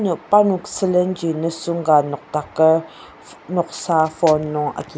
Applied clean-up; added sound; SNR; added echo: none; none; none; none.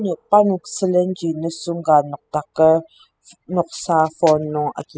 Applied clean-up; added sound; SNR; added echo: classical method spectral subtraction.